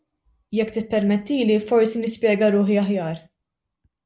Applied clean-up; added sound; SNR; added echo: none; none; none; none.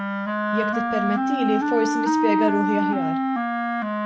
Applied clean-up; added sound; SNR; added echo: none; Wind instrument, woodwind instrument; -4 dB; none.